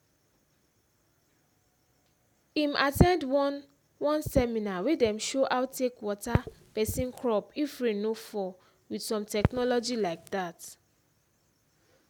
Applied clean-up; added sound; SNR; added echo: none; Crackle; 6 dB; none.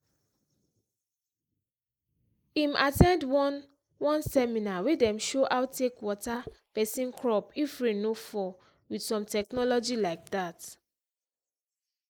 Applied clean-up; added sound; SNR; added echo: neural mask model Resemble Enhance denoiser.